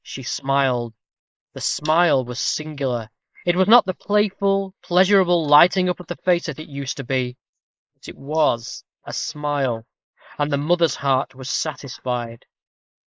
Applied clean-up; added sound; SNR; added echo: neural mask model Resemble Enhance denoiser.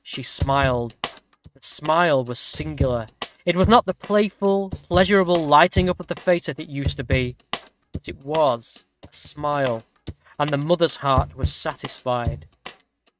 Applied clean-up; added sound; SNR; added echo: neural mask model RNNoise.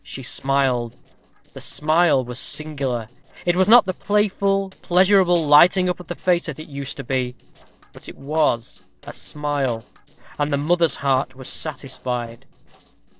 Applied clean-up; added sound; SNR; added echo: neural separator model SepFormer DNS4.